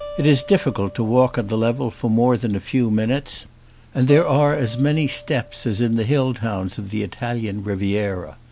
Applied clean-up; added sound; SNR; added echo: none; Acoustic guitar; 19 dB; none.